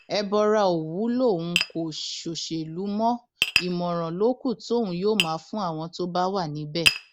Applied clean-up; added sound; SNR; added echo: none; Tap; 6 dB; none.